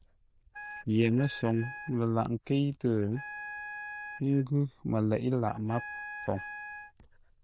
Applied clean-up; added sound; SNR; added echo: neural diffusion model UNIVERSE++.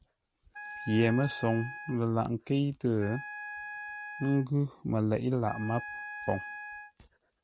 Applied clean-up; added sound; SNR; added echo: none; Wind instrument, woodwind instrument; 12 dB; none.